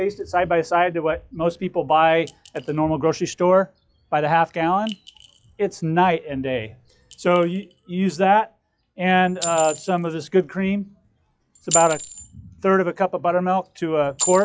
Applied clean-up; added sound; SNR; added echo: classical method log-MMSE.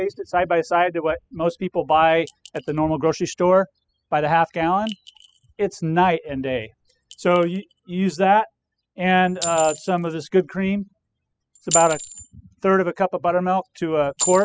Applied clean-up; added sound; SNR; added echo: classical method spectral subtraction.